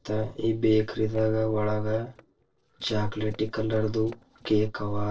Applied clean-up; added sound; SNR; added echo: neural separator model SepFormer DNS4.